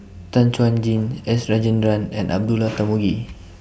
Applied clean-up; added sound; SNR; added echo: none; none; none; none.